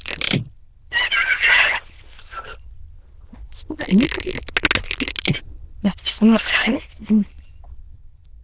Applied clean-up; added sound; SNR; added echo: neural diffusion model UNIVERSE++.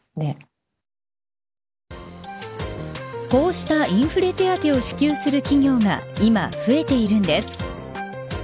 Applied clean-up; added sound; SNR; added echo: none; none; none; none.